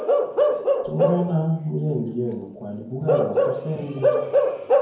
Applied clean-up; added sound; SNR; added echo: none; Bark / Livestock, farm animals, working animals; -4 dB; reverberation time 0.9 s.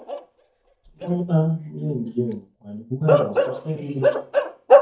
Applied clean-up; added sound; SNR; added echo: neural mask model DeepFilterNet 3.